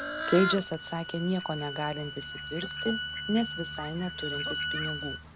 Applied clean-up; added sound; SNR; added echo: none; Fowl + Bowed string instrument; 4 dB; none.